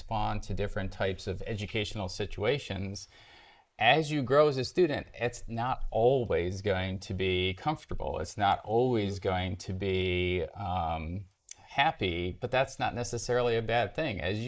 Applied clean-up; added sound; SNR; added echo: neural mask model Resemble Enhance denoiser.